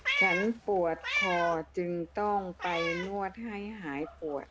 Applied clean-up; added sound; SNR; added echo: none; Meow; 3 dB; none.